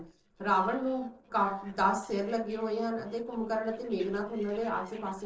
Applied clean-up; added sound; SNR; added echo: neural separator model SepFormer DNS4.